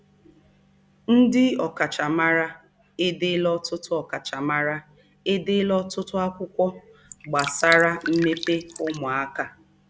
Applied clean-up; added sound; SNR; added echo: none; Drip; 11 dB; none.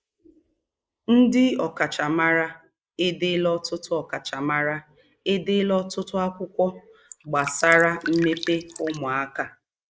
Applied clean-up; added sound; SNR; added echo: neural mask model Resemble Enhance denoiser.